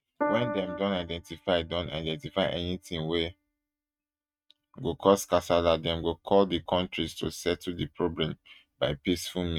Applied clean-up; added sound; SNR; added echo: neural mask model RNNoise.